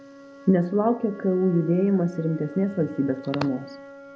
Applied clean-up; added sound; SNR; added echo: none; Wind instrument, woodwind instrument; 19 dB; none.